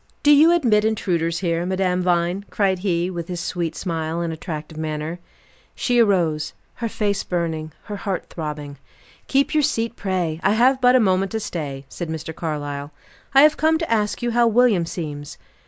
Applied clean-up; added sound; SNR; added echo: none; none; none; none.